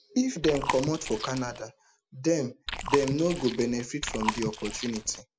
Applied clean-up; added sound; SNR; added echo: none; Chewing, mastication; 6 dB; none.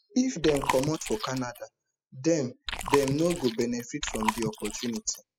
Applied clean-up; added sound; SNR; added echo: classical method spectral subtraction.